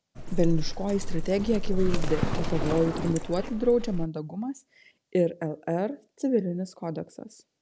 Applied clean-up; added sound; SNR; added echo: none; Livestock, farm animals, working animals; -1 dB; none.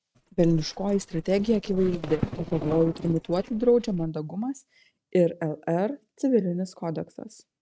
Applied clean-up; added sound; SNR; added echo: neural mask model RNNoise.